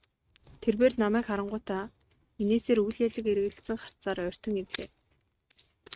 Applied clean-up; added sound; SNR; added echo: neural mask model RNNoise.